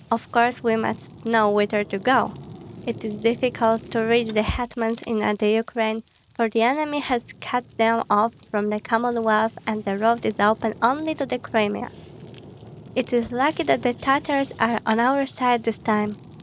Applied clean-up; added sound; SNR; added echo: none; Fire; 20 dB; none.